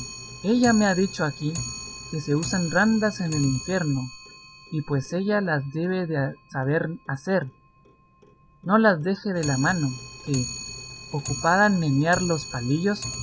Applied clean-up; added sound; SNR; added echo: none; Clock; 12 dB; none.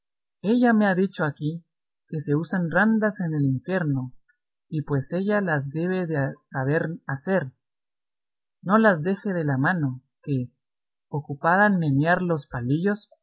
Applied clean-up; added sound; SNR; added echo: none; none; none; none.